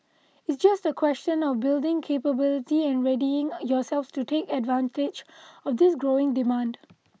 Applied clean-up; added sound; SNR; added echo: none; none; none; none.